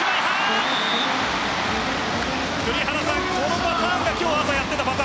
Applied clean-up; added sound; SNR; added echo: none; Guitar; 12 dB; none.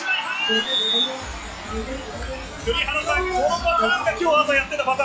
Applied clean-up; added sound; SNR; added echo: classical method log-MMSE.